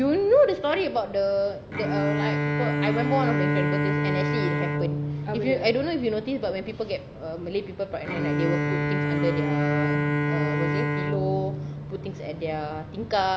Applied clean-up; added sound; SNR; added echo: none; Bowed string instrument; 0 dB; none.